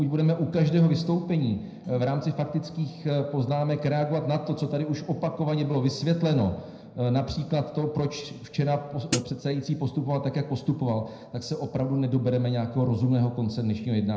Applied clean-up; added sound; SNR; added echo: none; Hi-hat; 4 dB; reverberation time 0.8 s.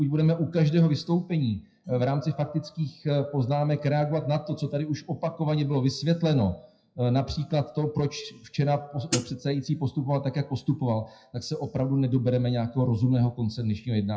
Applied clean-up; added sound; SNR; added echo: classical method WPE with log-MMSE.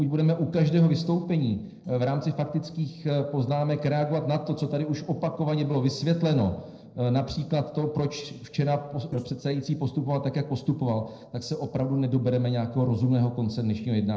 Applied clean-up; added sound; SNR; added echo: neural separator model SepFormer DNS4.